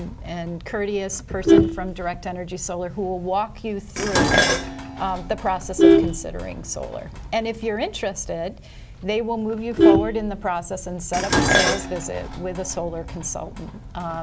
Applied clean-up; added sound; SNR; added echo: none; Dishes, pots, and pans + Vehicle horn, car horn, honking; -4 dB; none.